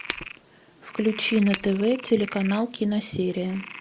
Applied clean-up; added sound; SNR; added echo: none; Frog + Shatter; 12 dB; none.